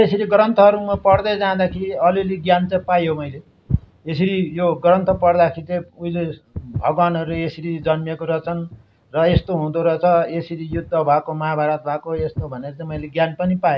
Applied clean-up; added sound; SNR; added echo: none; Walk, footsteps; 14 dB; none.